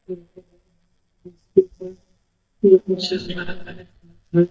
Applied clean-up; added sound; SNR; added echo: neural mask model DeepFilterNet 3.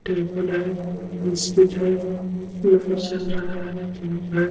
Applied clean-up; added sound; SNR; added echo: neural separator model SepFormer DNS4.